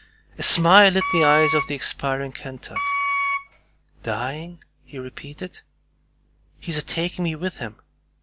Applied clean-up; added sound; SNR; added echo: none; Wind instrument, woodwind instrument; 2 dB; none.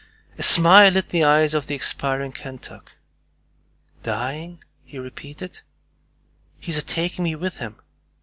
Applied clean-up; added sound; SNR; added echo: none; none; none; none.